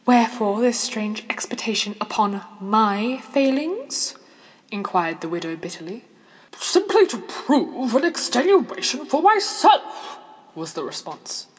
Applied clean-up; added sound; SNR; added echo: none; none; none; none.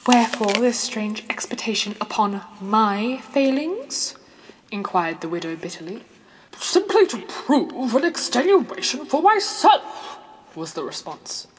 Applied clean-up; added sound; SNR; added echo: none; Chewing, mastication; 17 dB; none.